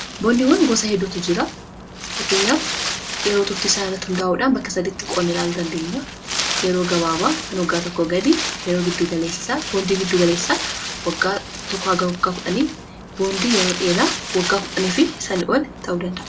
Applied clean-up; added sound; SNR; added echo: none; Wind; 7 dB; reverberation time 0.2 s.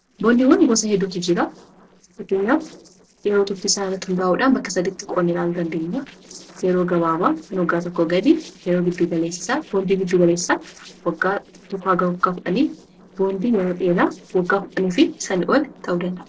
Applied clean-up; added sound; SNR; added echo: neural separator model SepFormer DNS4.